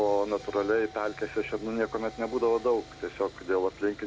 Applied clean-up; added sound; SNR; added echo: none; Wind instrument, woodwind instrument + Sawing; 18 dB; none.